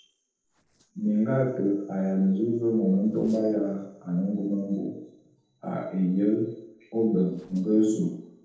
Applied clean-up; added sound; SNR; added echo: neural separator model SepFormer DNS4.